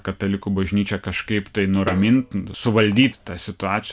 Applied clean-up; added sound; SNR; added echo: none; Snare drum; 15 dB; none.